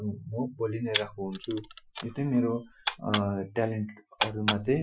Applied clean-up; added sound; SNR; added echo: classical method Wiener filter.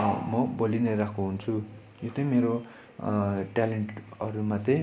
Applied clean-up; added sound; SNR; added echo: none; none; none; none.